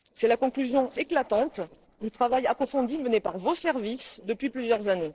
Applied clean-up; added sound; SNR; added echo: neural separator model SepFormer DNS4.